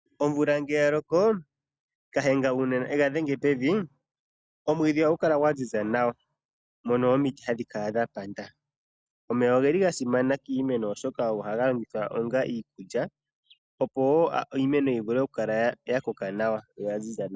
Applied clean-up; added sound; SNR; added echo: none; none; none; none.